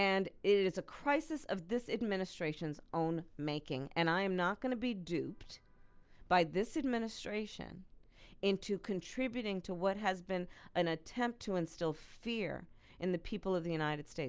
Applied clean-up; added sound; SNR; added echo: none; none; none; none.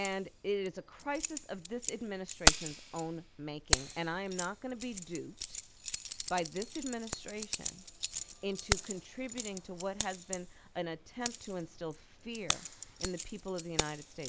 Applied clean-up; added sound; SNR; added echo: none; Keys jangling; -2 dB; none.